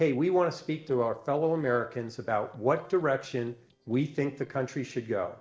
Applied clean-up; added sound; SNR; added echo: neural separator model SepFormer DNS4.